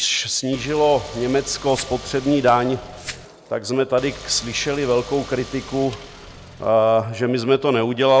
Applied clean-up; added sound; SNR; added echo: none; Car + Glass; 16 dB; none.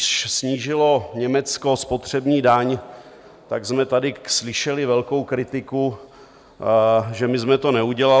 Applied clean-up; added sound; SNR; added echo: none; none; none; none.